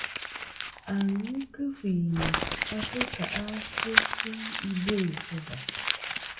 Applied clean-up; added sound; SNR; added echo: none; Crumpling, crinkling; 0 dB; reverberation time 0.5 s.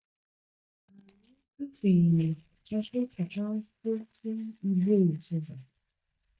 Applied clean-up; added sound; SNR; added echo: neural mask model DeepFilterNet 3.